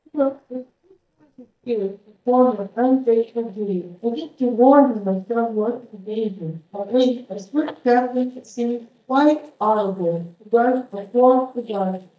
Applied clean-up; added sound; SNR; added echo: neural mask model DeepFilterNet 3.